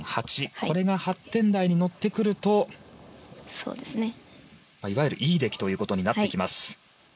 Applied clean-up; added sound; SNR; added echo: neural mask model Resemble Enhance denoiser.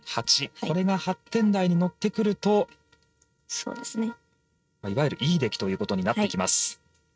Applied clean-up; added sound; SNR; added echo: neural mask model RNNoise.